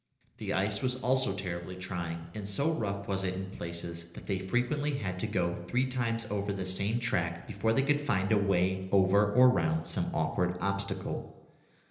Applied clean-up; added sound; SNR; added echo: none; none; none; reverberation time 1.0 s.